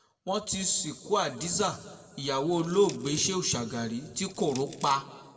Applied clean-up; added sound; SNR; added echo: none; Crushing; 17 dB; reverberation time 1.3 s.